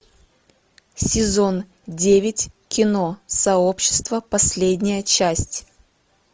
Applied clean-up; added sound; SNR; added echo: none; none; none; none.